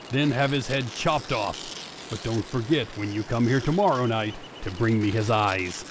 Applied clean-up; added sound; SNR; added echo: none; Tearing + Ocean; 15 dB; none.